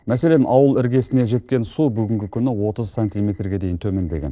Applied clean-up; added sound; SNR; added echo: neural separator model SepFormer DNS4.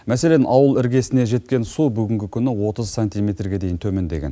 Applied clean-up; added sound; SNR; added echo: none; none; none; none.